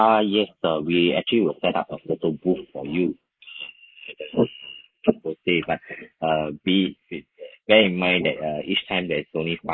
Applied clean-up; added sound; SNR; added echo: neural mask model Resemble Enhance denoiser.